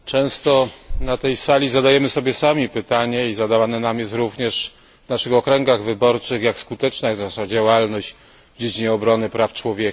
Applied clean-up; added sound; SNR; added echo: none; Hiss; 17 dB; none.